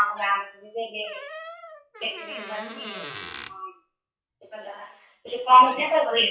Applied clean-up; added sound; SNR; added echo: classical method WPE with log-MMSE.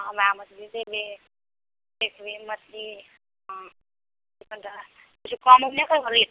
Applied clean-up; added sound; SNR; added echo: none; none; none; none.